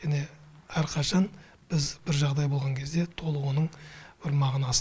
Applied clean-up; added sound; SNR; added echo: none; none; none; none.